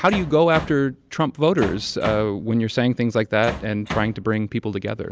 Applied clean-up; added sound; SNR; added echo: none; Bass drum; 10 dB; none.